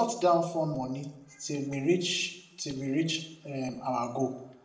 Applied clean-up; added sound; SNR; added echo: none; none; none; reverberation time 0.6 s.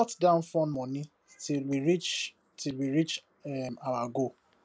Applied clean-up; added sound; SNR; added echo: none; none; none; none.